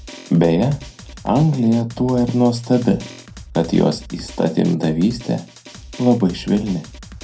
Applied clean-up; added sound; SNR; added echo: none; Drum; 19 dB; reverberation time 0.2 s.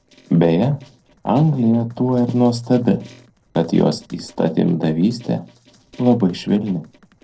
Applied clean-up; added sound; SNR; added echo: neural separator model SepFormer DNS4.